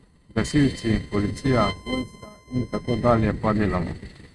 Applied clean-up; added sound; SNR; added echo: neural mask model RNNoise.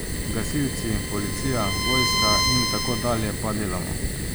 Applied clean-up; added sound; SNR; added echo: none; Bowed string instrument + Fire; -3 dB; none.